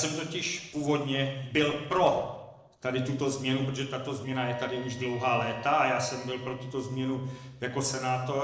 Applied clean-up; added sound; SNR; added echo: neural separator model SepFormer DNS4.